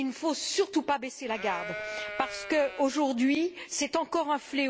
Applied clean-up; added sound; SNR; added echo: none; Livestock, farm animals, working animals; 9 dB; none.